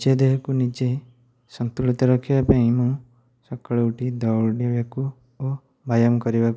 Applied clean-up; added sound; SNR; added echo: none; none; none; none.